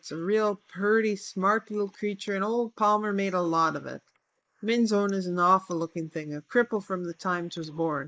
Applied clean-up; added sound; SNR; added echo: neural mask model Resemble Enhance denoiser.